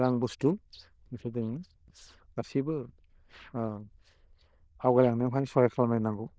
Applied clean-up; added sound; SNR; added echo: neural diffusion model UNIVERSE++.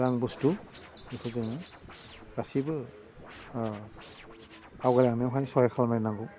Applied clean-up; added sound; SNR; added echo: none; Hi-hat + Scratching (performance technique); 19 dB; none.